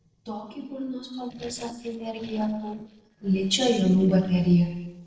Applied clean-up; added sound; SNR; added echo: neural separator model SepFormer DNS4.